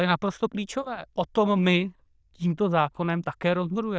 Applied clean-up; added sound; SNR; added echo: neural diffusion model UNIVERSE++.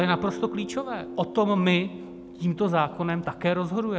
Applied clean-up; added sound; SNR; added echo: none; Guitar; 13 dB; none.